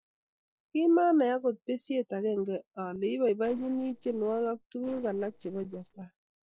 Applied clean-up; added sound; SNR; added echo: neural separator model SepFormer DNS4.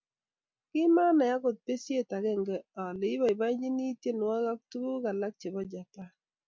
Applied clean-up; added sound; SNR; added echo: none; none; none; none.